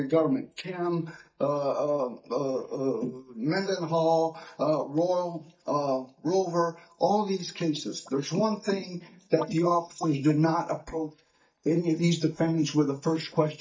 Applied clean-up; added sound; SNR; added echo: neural mask model DeepFilterNet 3.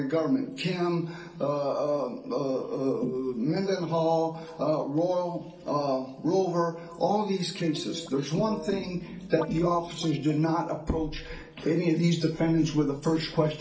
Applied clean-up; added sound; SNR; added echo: neural separator model SepFormer DNS4.